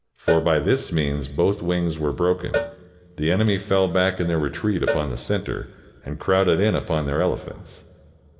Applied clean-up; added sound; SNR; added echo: none; Cowbell; 10 dB; reverberation time 2.9 s.